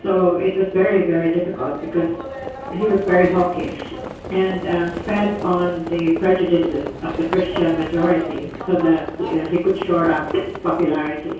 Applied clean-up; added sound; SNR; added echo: none; Livestock, farm animals, working animals; 12 dB; reverberation time 0.6 s.